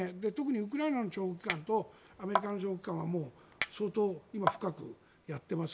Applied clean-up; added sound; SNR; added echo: none; Chink, clink; -2 dB; none.